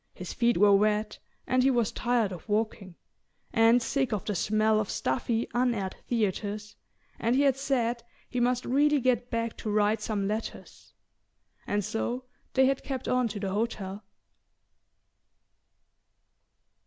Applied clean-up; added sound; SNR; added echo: none; none; none; none.